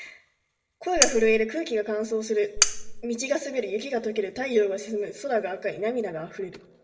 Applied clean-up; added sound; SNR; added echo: none; Cutlery, silverware; -3 dB; reverberation time 1.0 s.